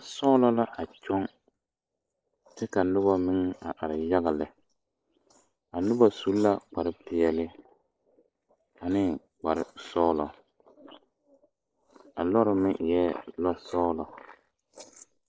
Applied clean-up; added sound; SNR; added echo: neural mask model Resemble Enhance denoiser.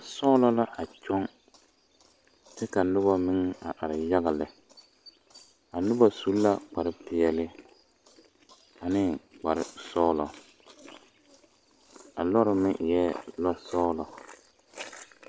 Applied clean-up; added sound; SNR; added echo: none; none; none; none.